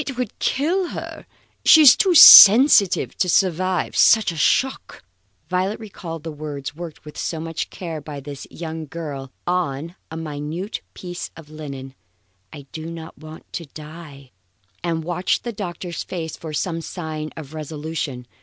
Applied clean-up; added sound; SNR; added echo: none; none; none; none.